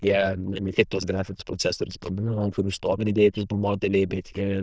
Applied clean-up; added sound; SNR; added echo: neural diffusion model UNIVERSE++.